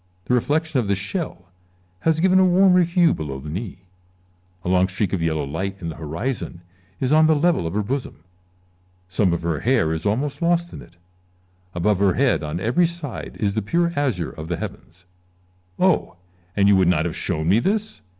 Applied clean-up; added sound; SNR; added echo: none; none; none; none.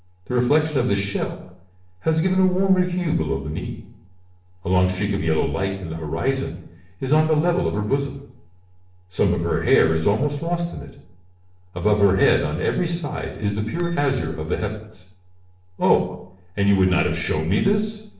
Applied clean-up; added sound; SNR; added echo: neural separator model SepFormer DNS4.